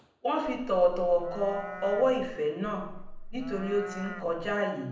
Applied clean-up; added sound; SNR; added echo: none; Livestock, farm animals, working animals; 11 dB; reverberation time 0.7 s.